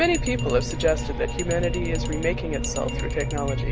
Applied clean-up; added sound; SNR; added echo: none; Glass; 15 dB; none.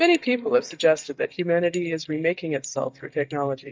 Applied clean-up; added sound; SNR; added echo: neural mask model DeepFilterNet 3.